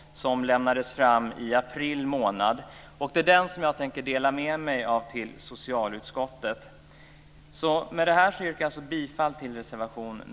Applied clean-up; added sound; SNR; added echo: none; none; none; none.